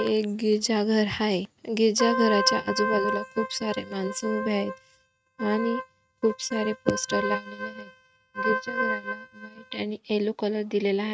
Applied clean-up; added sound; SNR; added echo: neural mask model RNNoise.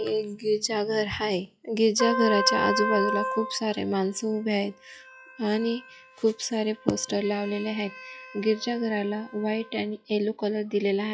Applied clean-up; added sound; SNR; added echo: classical method log-MMSE.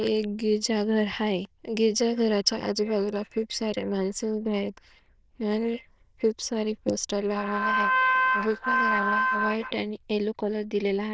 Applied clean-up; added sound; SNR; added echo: neural diffusion model UNIVERSE++.